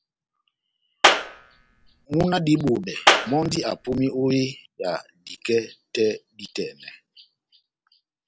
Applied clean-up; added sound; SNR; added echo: none; Clapping; -4 dB; none.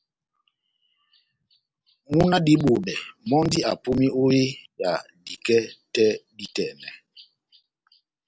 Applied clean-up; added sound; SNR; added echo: none; none; none; none.